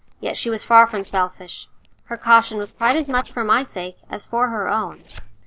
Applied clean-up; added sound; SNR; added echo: neural separator model SepFormer DNS4.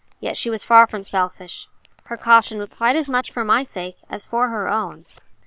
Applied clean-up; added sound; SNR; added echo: neural separator model SepFormer WHAM!.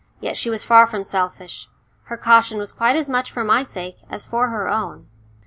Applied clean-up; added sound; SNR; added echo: none; none; none; none.